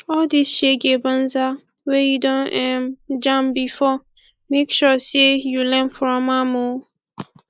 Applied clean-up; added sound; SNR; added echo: neural mask model Resemble Enhance denoiser.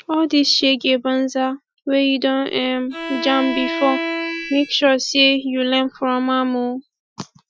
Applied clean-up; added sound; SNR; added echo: classical method Wiener filter.